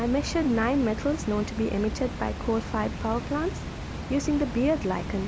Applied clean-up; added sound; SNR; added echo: none; Water; 7 dB; none.